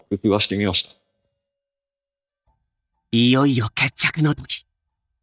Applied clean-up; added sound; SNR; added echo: neural mask model DeepFilterNet 3.